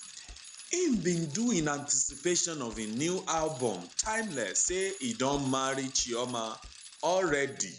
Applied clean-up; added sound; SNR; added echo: none; Bicycle; 17 dB; none.